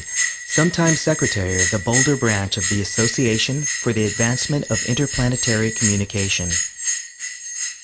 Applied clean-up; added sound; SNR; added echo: none; Bell; 3 dB; none.